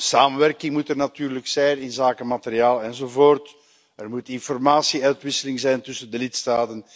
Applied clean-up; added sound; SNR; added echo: none; none; none; none.